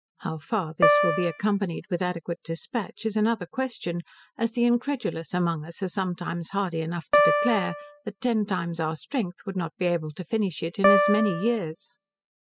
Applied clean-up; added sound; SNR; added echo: classical method spectral subtraction.